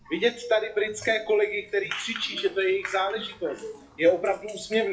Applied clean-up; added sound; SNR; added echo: classical method WPE with log-MMSE.